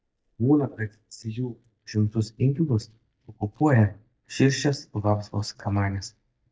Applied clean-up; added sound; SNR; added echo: neural mask model DeepFilterNet 3.